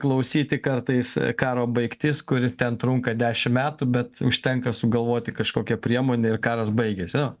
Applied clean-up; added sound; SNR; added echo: none; none; none; none.